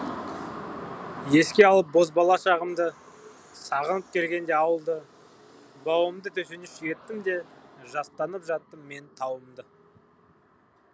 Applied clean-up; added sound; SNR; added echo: none; none; none; none.